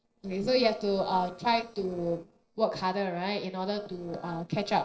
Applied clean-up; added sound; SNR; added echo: neural separator model SepFormer DNS4.